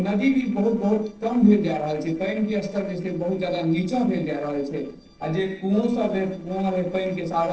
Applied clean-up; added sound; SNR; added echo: neural separator model SepFormer DNS4.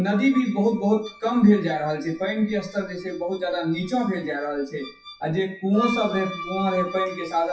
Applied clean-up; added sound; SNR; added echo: classical method WPE with log-MMSE.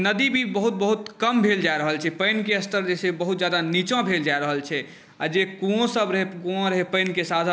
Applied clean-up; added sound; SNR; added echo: none; none; none; none.